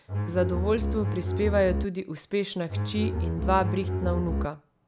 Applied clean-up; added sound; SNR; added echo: none; Bowed string instrument; 0 dB; none.